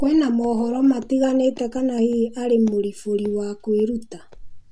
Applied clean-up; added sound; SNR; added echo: none; Walk, footsteps; 17 dB; none.